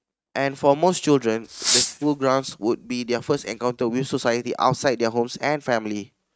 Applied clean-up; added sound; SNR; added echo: neural mask model RNNoise.